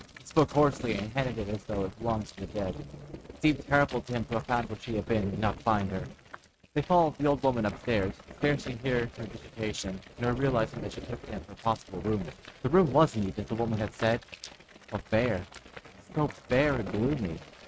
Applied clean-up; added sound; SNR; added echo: neural mask model RNNoise.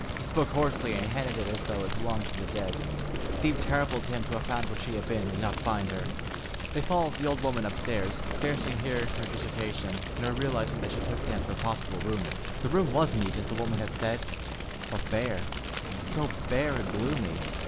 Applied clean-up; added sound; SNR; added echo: none; Fire; 3 dB; none.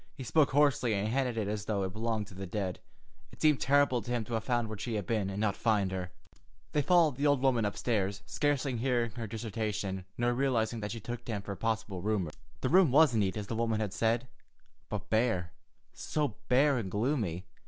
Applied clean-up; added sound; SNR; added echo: none; none; none; none.